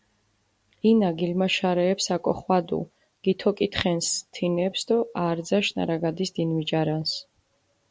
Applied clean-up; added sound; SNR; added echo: none; none; none; none.